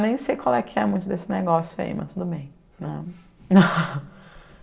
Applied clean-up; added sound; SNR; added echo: none; none; none; reverberation time 0.5 s.